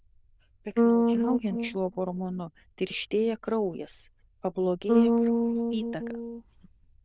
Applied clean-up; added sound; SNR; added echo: neural diffusion model UNIVERSE++.